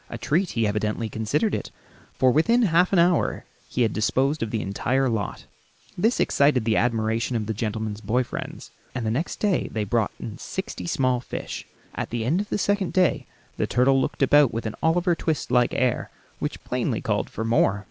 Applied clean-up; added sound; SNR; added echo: none; none; none; none.